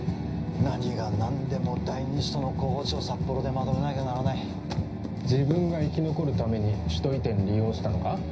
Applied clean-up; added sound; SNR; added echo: none; none; none; reverberation time 0.5 s.